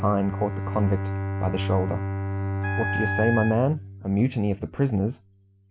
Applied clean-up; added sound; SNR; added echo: none; Wind instrument, woodwind instrument + Bowed string instrument; 3 dB; none.